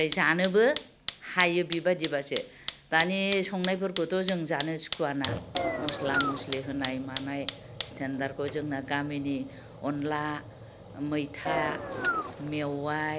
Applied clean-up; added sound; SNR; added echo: none; Fire + Engine; 0 dB; none.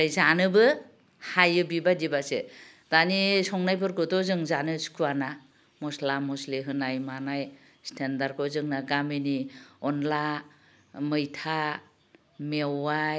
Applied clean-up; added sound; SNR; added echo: none; none; none; none.